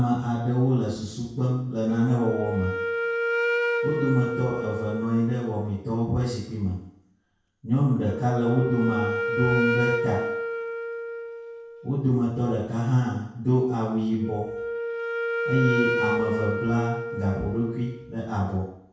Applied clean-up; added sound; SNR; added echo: none; Wind instrument, woodwind instrument; 4 dB; reverberation time 0.6 s.